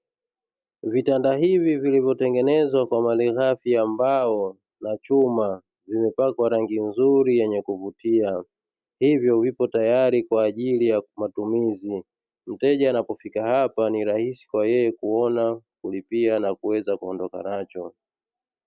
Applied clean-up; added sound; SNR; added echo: none; none; none; none.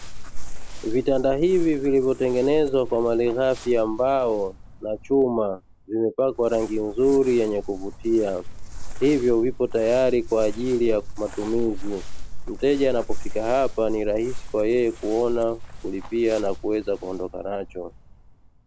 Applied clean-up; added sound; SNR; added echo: none; Crumpling, crinkling; 6 dB; none.